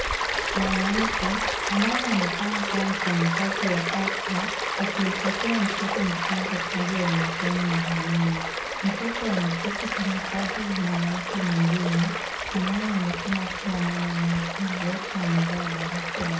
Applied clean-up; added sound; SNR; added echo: none; Stream; 1 dB; reverberation time 0.6 s.